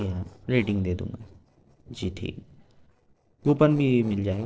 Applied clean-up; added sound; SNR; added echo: neural separator model SepFormer DNS4.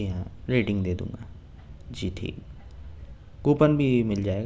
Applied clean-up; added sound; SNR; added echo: none; none; none; none.